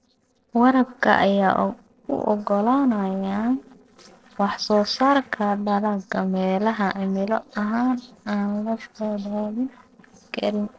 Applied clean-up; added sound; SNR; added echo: neural separator model SepFormer DNS4.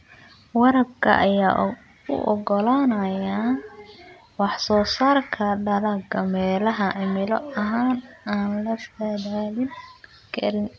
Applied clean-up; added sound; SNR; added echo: none; none; none; none.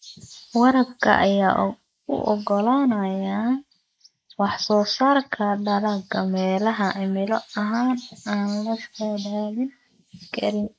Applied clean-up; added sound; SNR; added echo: neural mask model Resemble Enhance denoiser.